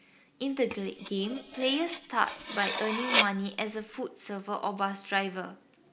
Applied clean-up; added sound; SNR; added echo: none; Cutlery, silverware; -2 dB; none.